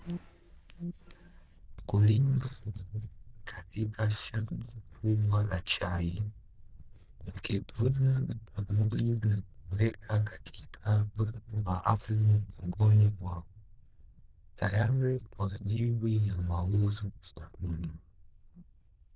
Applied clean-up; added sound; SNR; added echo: neural diffusion model UNIVERSE++.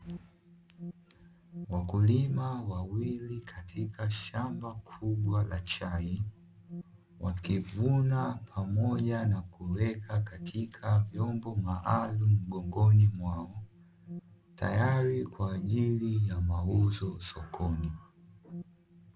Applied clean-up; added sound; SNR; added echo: none; Alarm; 17 dB; none.